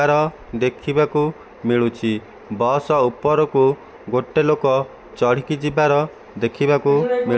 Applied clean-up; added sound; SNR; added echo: none; none; none; none.